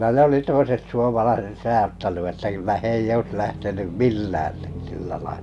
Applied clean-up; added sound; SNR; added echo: none; none; none; none.